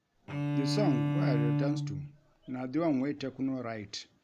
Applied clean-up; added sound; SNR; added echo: none; Bowed string instrument; -2 dB; none.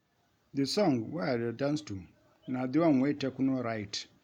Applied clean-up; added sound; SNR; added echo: none; none; none; none.